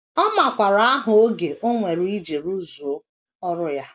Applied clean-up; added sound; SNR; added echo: none; none; none; none.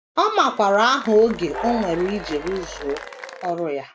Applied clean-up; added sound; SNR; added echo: none; Applause / Cheering + Train; 13 dB; none.